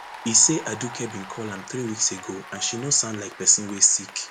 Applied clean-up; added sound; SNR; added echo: none; Applause / Cheering; 16 dB; none.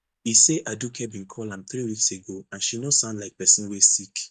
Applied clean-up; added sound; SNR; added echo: neural mask model DeepFilterNet 3.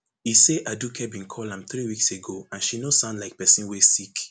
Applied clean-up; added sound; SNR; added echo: none; none; none; none.